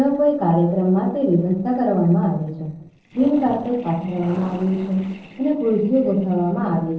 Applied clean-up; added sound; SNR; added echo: neural separator model SepFormer DNS4.